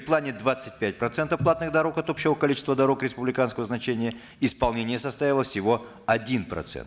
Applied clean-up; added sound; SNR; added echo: none; none; none; none.